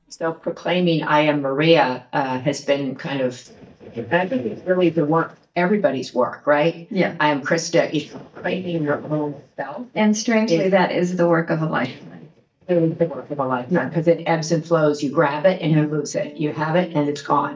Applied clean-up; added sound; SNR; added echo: neural mask model DeepFilterNet 3.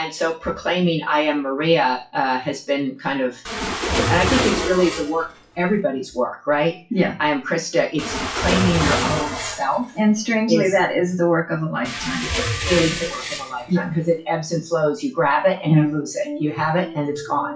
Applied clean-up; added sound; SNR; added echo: classical method WPE with log-MMSE.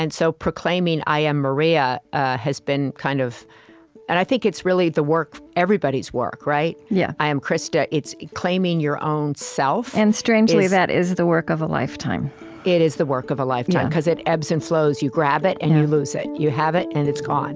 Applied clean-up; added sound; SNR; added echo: none; none; none; none.